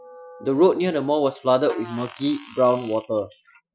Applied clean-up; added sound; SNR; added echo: classical method Wiener filter.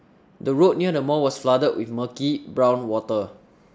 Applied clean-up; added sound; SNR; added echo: none; none; none; none.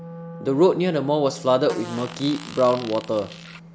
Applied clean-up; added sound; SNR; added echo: none; Fart + Wind instrument, woodwind instrument; 15 dB; none.